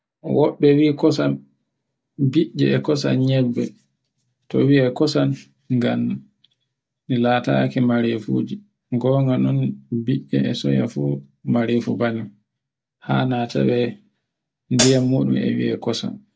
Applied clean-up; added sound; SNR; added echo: none; Hi-hat; 2 dB; none.